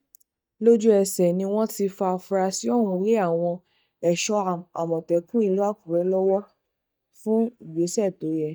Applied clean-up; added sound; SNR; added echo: neural mask model DeepFilterNet 3.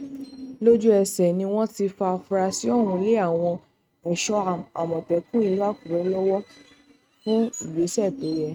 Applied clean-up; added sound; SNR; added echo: neural mask model RNNoise.